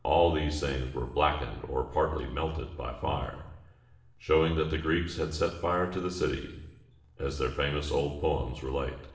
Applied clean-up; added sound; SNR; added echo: none; Breathing; 12 dB; reverberation time 0.9 s.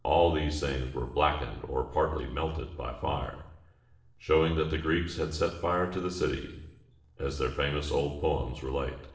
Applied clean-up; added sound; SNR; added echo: neural separator model SepFormer DNS4.